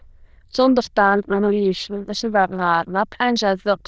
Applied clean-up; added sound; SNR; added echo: neural diffusion model UNIVERSE++.